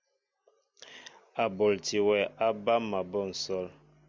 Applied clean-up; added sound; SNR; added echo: none; none; none; none.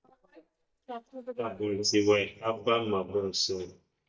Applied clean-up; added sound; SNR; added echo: neural mask model DeepFilterNet 3.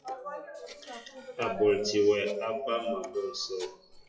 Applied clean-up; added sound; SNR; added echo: classical method WPE with log-MMSE.